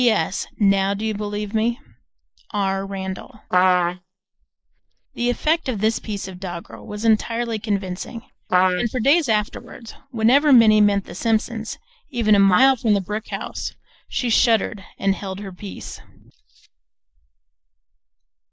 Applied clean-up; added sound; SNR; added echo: neural mask model Resemble Enhance denoiser.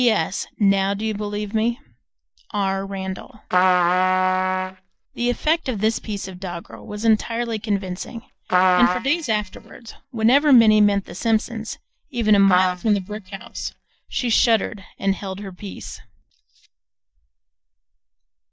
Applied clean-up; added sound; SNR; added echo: neural mask model DeepFilterNet 3.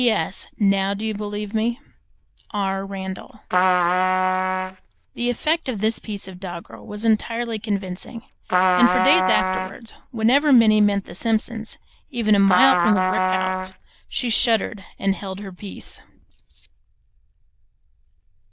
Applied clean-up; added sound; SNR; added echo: neural diffusion model UNIVERSE++.